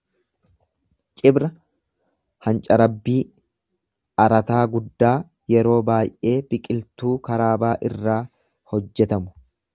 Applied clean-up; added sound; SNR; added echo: none; none; none; none.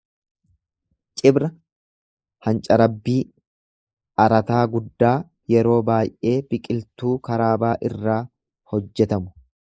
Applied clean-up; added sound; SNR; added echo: neural mask model Resemble Enhance denoiser.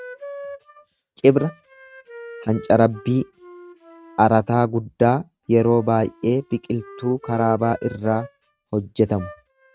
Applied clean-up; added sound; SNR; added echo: neural mask model RNNoise.